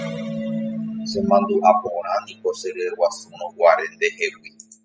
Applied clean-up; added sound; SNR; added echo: classical method spectral subtraction.